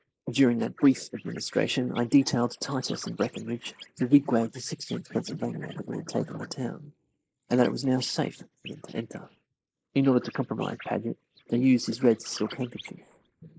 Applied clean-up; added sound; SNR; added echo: neural mask model Resemble Enhance denoiser.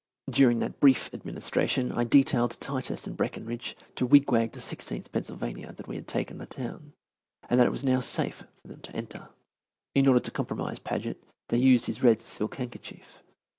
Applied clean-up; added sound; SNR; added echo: none; none; none; none.